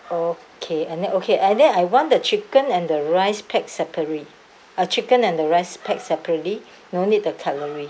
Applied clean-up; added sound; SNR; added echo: none; none; none; none.